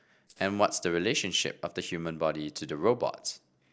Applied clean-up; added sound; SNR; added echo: neural separator model SepFormer DNS4.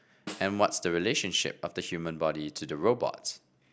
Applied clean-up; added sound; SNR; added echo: none; Snare drum; 19 dB; none.